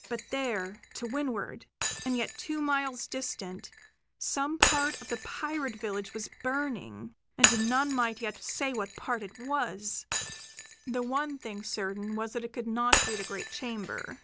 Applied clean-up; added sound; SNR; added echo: none; Shatter; 2 dB; none.